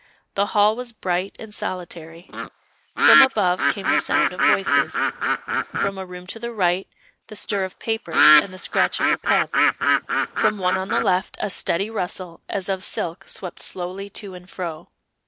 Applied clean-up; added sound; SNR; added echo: neural mask model Resemble Enhance denoiser.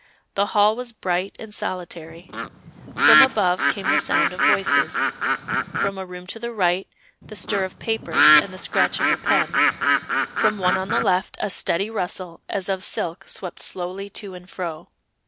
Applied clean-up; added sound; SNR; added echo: none; Bird; -5 dB; none.